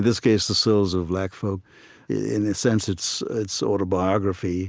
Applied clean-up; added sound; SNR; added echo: none; none; none; none.